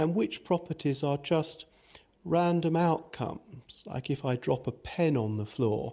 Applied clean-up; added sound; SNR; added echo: none; none; none; none.